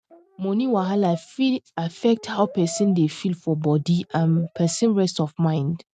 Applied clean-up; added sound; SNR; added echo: neural mask model RNNoise.